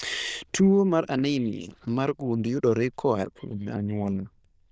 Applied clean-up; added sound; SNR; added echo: neural diffusion model UNIVERSE++.